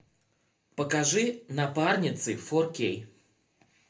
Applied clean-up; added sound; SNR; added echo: none; none; none; reverberation time 0.3 s.